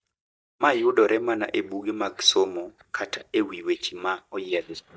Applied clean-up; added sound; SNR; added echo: neural mask model DeepFilterNet 3.